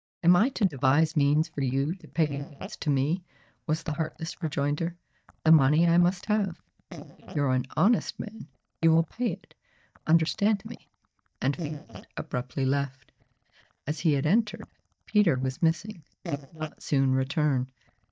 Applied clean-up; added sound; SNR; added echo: neural mask model DeepFilterNet 3.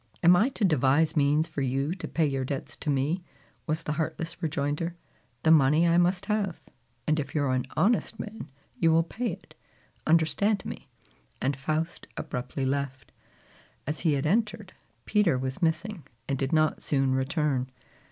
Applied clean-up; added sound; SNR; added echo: none; none; none; none.